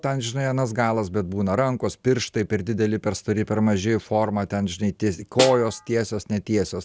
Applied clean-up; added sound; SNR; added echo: none; Snare drum; 8 dB; none.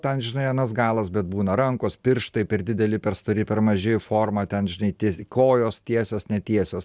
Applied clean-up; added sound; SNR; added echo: none; none; none; none.